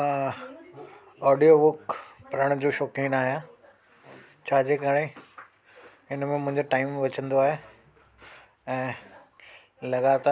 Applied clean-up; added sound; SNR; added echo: none; none; none; none.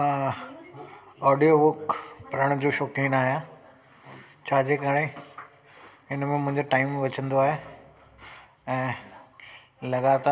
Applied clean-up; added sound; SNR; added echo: none; none; none; reverberation time 0.8 s.